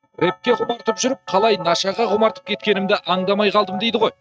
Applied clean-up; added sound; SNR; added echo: neural mask model RNNoise.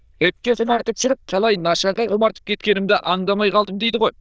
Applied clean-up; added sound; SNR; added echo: neural diffusion model UNIVERSE++.